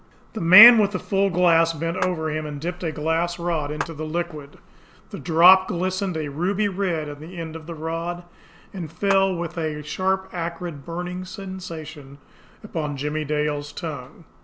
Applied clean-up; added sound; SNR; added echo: none; Clapping; 9 dB; none.